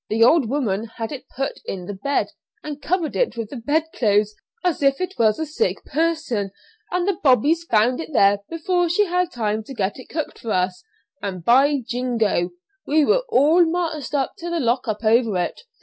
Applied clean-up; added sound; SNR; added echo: none; none; none; none.